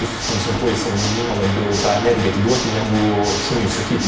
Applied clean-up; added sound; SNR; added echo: none; Water / Mechanisms; 5 dB; reverberation time 0.6 s.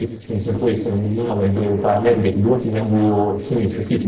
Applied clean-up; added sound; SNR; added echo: neural separator model SepFormer DNS4.